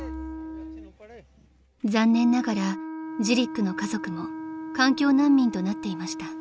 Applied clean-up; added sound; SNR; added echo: none; Wind instrument, woodwind instrument; 10 dB; none.